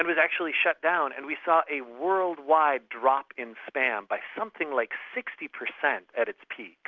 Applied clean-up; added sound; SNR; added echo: none; none; none; none.